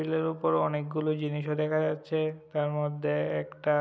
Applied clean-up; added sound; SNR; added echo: none; none; none; none.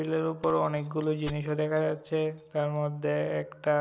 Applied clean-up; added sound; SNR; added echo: none; Keys jangling; 18 dB; none.